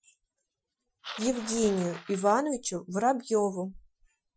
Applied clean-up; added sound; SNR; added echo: classical method Wiener filter.